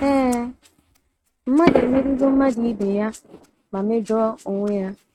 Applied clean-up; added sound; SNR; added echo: neural mask model RNNoise.